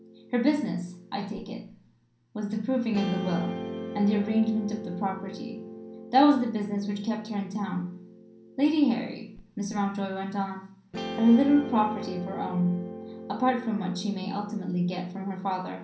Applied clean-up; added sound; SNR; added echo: none; Guitar; 12 dB; reverberation time 0.6 s.